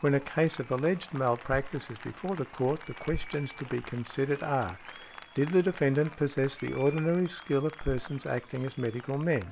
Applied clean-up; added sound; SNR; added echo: none; Applause; 18 dB; none.